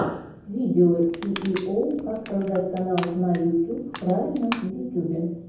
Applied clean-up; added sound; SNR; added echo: none; Crushing; 14 dB; reverberation time 0.9 s.